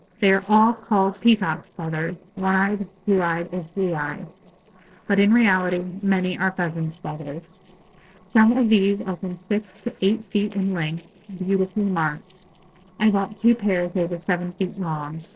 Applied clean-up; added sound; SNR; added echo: neural separator model SepFormer DNS4.